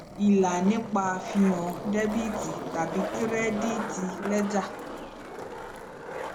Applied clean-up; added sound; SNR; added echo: none; Skateboard; 7 dB; none.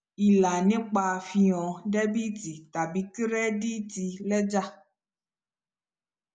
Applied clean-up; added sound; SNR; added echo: none; none; none; none.